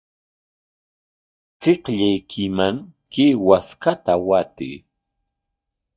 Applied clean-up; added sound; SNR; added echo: neural mask model DeepFilterNet 3.